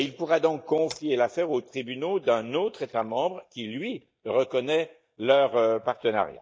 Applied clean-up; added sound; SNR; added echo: neural mask model DeepFilterNet 3.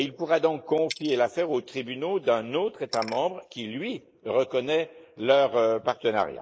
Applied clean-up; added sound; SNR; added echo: neural mask model Resemble Enhance denoiser.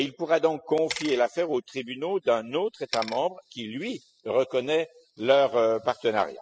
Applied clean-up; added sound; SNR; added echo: classical method spectral subtraction.